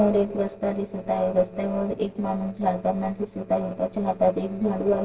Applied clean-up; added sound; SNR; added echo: neural separator model SepFormer DNS4.